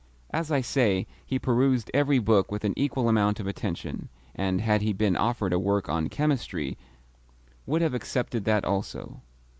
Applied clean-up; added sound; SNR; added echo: none; none; none; none.